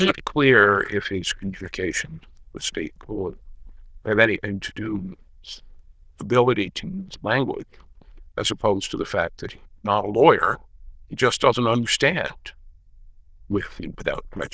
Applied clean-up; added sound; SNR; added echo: neural diffusion model UNIVERSE++.